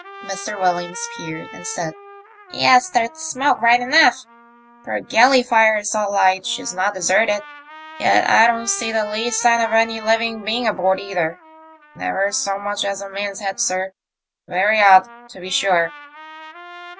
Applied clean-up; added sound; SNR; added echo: none; Trumpet; 19 dB; none.